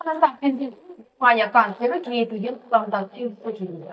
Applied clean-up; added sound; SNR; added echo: neural mask model DeepFilterNet 3.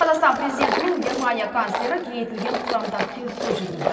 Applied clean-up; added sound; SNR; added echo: none; Tools; 5 dB; reverberation time 2.3 s.